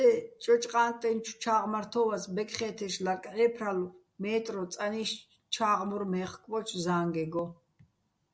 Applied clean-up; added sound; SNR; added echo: none; none; none; none.